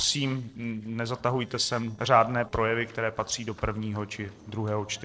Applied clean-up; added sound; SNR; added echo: neural separator model SepFormer DNS4.